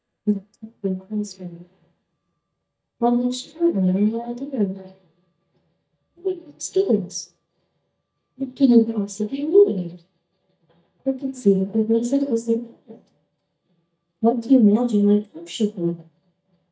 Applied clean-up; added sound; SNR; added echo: neural mask model DeepFilterNet 3.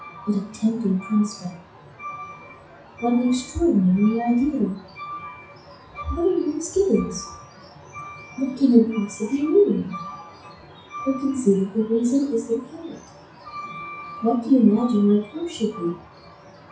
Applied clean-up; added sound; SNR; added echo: classical method WPE with log-MMSE.